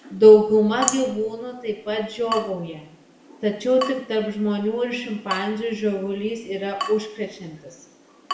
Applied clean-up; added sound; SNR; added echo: none; Drip / Water tap, faucet; 13 dB; reverberation time 0.7 s.